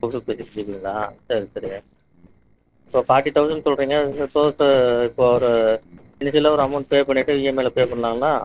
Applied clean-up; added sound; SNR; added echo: neural separator model SepFormer DNS4.